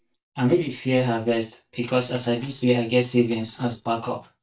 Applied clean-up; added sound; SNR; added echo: neural mask model DeepFilterNet 3.